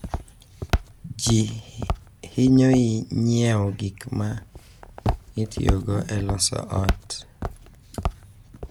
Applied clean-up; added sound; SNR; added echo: none; Walk, footsteps; 6 dB; none.